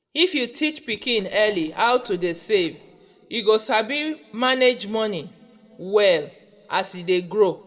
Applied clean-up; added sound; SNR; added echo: neural separator model SepFormer DNS4.